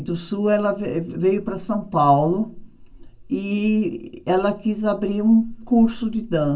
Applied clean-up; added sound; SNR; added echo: none; none; none; reverberation time 0.2 s.